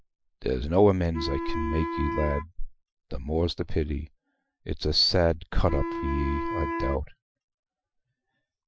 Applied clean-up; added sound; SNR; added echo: classical method Wiener filter.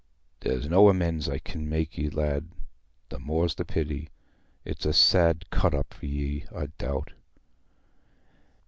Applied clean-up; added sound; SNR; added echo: none; none; none; none.